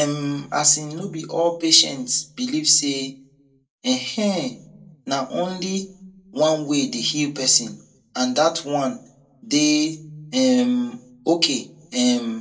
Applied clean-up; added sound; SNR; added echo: none; none; none; reverberation time 0.2 s.